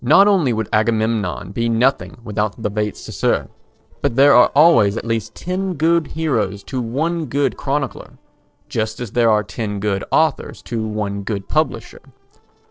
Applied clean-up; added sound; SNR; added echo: neural separator model SepFormer DNS4.